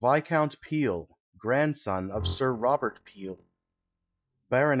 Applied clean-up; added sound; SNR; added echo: neural mask model DeepFilterNet 3.